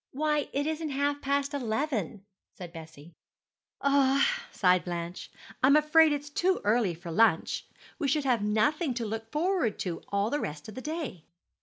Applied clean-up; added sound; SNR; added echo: none; none; none; none.